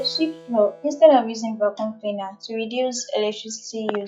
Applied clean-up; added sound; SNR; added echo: classical method log-MMSE.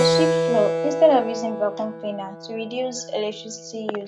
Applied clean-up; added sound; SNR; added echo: none; Keyboard (musical); 2 dB; none.